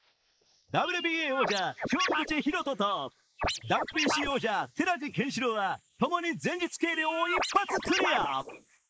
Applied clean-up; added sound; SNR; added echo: neural mask model Resemble Enhance denoiser.